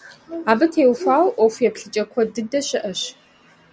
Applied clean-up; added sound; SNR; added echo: none; none; none; none.